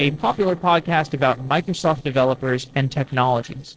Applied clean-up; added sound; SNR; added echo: neural separator model SepFormer DNS4.